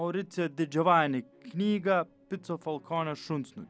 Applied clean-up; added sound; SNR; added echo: none; none; none; none.